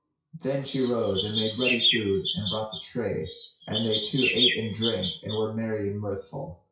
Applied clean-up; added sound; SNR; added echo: classical method WPE with log-MMSE.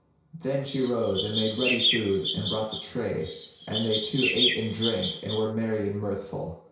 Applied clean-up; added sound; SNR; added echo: none; Chirp, tweet; 0 dB; reverberation time 0.6 s.